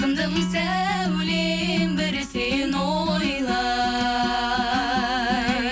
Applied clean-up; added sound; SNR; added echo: none; none; none; none.